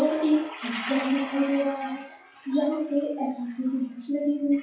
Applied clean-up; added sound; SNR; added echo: classical method WPE with log-MMSE.